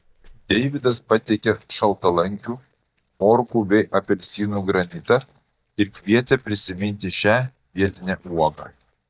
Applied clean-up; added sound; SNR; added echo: neural mask model DeepFilterNet 3.